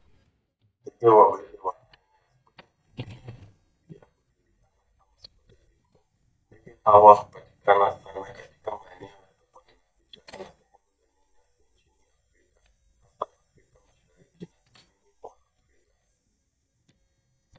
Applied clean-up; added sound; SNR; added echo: neural mask model DeepFilterNet 3.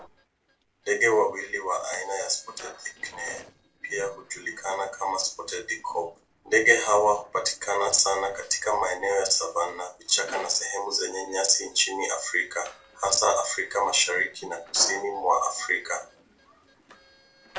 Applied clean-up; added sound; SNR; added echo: neural separator model SepFormer DNS4.